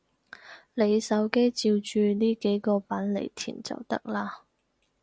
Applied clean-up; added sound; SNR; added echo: none; none; none; none.